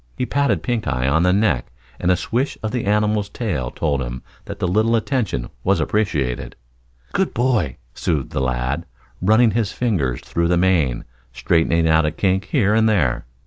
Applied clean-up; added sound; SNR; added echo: none; none; none; none.